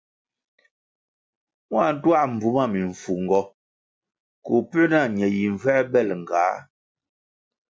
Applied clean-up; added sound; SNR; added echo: none; none; none; none.